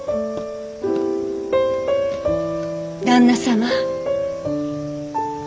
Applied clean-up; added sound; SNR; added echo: none; none; none; none.